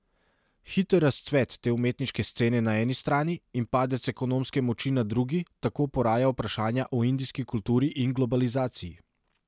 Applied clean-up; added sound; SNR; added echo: none; none; none; none.